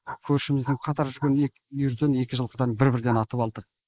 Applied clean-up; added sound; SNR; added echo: neural mask model Resemble Enhance denoiser.